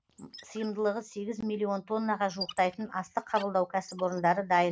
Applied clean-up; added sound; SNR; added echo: none; Squeak; 19 dB; none.